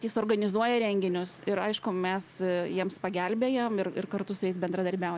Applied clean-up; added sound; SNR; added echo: none; none; none; none.